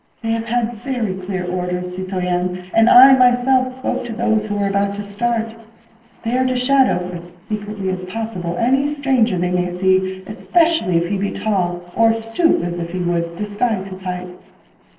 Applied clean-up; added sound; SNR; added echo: neural separator model SepFormer DNS4.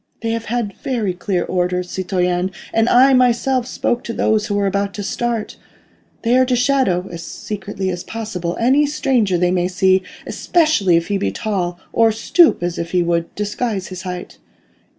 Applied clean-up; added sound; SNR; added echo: none; none; none; none.